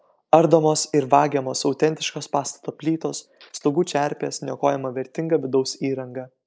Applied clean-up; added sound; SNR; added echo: neural mask model Resemble Enhance denoiser.